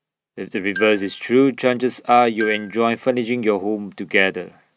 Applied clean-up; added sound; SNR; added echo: neural mask model RNNoise.